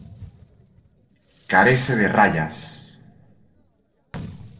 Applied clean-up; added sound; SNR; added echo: neural separator model SepFormer DNS4.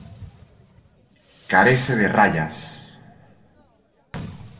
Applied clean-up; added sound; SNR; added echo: none; Fireworks; 19 dB; reverberation time 1.1 s.